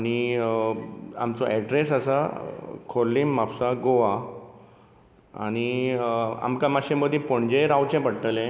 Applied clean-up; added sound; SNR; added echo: none; none; none; none.